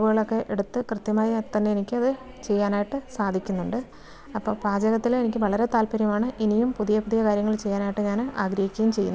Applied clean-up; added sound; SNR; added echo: none; none; none; none.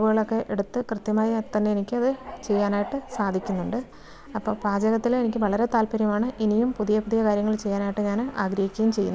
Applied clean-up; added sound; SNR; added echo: none; Bark; 16 dB; none.